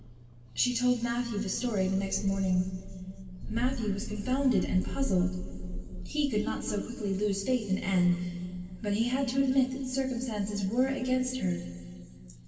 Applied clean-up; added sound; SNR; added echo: none; Thunder; 10 dB; reverberation time 2.4 s.